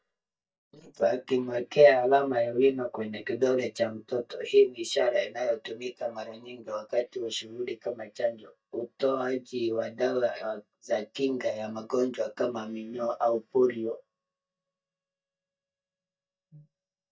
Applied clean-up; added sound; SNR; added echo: neural mask model DeepFilterNet 3.